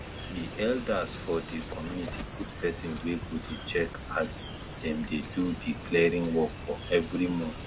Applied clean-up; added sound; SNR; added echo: none; Chirp, tweet; 9 dB; none.